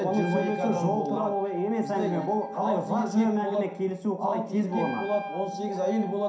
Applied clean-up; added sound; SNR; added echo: none; Wind instrument, woodwind instrument; 11 dB; reverberation time 0.5 s.